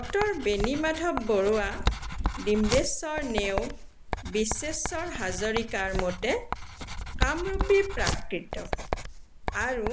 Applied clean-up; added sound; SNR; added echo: none; Writing; 3 dB; none.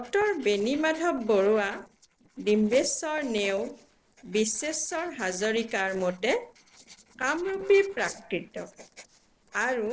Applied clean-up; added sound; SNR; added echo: neural separator model SepFormer DNS4.